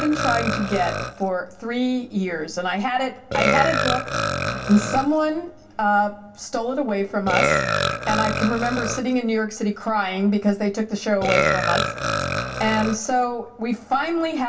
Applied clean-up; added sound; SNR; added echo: none; Burping, eructation; 3 dB; reverberation time 0.2 s.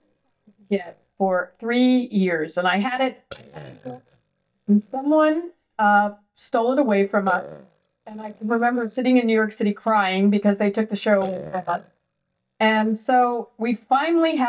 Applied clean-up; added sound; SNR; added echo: neural mask model DeepFilterNet 3.